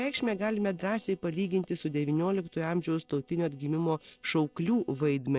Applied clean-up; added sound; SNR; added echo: neural separator model SepFormer DNS4.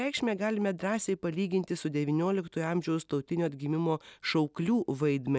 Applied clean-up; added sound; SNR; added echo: none; none; none; none.